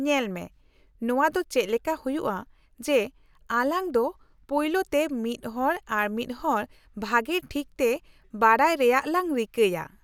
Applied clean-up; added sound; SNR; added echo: none; none; none; none.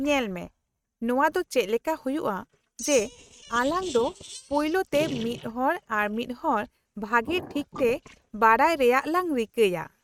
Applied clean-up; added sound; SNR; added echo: neural mask model RNNoise.